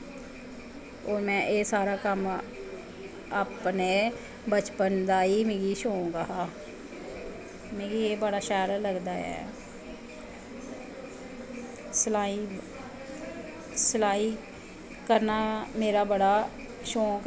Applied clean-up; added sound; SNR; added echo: none; none; none; none.